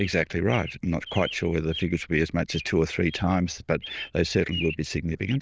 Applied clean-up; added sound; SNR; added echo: neural diffusion model UNIVERSE++.